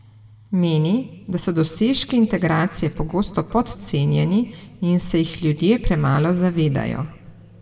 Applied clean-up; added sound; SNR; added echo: none; none; none; reverberation time 1.5 s.